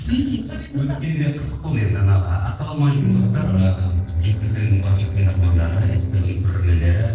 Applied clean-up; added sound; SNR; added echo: neural separator model SepFormer DNS4.